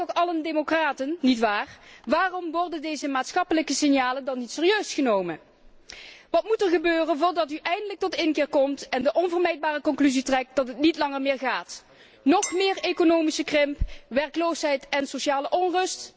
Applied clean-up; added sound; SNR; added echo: none; Chink, clink; 16 dB; none.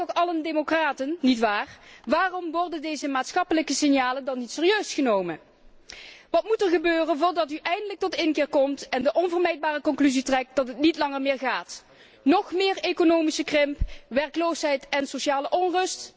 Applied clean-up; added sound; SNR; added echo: none; none; none; none.